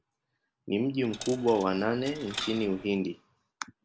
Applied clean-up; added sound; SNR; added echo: none; Coin (dropping); 12 dB; none.